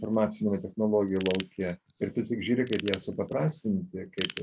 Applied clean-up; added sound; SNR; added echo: none; Ratchet, pawl / Tools; 10 dB; none.